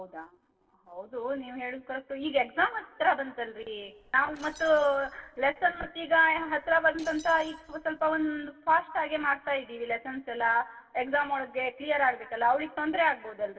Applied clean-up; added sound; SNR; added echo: neural separator model SepFormer DNS4.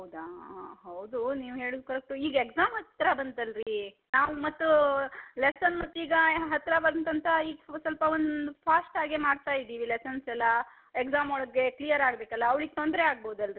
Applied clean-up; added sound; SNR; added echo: none; none; none; none.